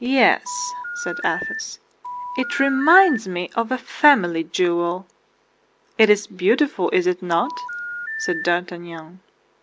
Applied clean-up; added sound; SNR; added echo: none; Telephone; 8 dB; none.